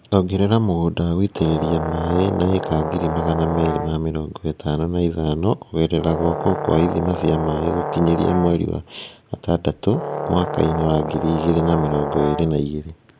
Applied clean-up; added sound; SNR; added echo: none; Brass instrument; 7 dB; none.